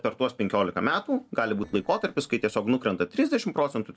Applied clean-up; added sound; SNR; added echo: neural separator model SepFormer DNS4.